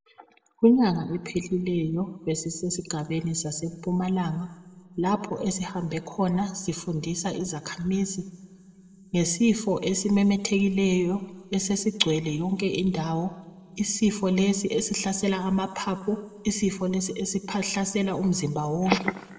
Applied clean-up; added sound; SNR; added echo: none; none; none; reverberation time 1.5 s.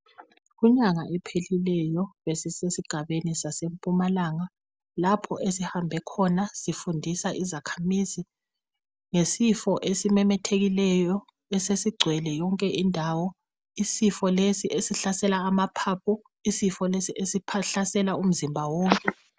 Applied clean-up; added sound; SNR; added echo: none; none; none; none.